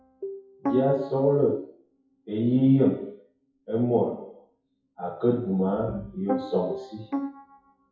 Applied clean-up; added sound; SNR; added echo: classical method WPE with log-MMSE.